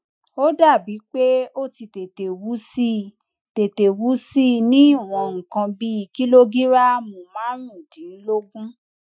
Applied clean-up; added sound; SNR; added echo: classical method Wiener filter.